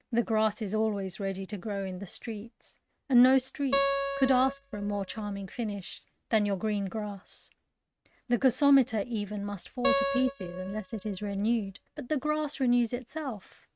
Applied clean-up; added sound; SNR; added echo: neural mask model RNNoise.